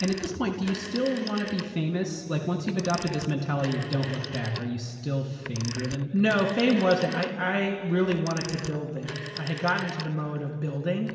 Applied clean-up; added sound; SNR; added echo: none; Telephone; 13 dB; reverberation time 2.3 s.